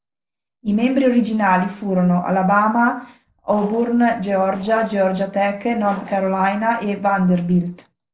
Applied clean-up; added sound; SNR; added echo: neural separator model SepFormer DNS4.